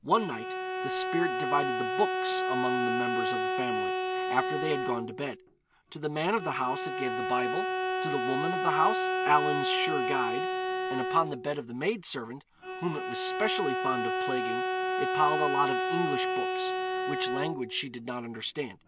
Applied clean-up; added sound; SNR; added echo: none; Bowed string instrument; -1 dB; none.